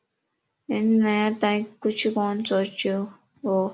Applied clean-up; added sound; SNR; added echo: none; none; none; none.